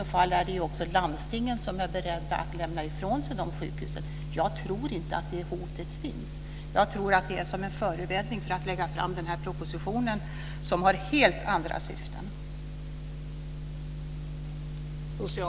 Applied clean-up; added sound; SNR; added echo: none; none; none; none.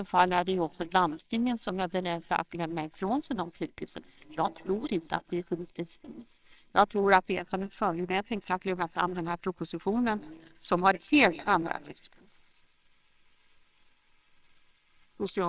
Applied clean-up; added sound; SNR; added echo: neural separator model SepFormer WHAMR!.